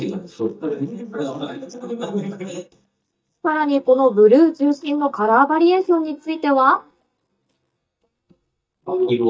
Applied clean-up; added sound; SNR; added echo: neural mask model DeepFilterNet 3.